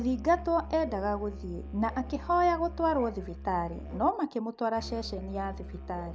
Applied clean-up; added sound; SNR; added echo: none; Musical instrument; 11 dB; none.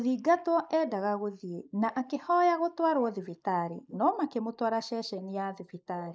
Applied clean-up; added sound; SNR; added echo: neural mask model Resemble Enhance denoiser.